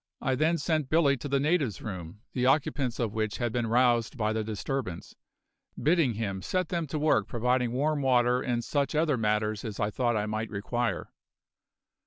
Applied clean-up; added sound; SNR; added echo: none; none; none; none.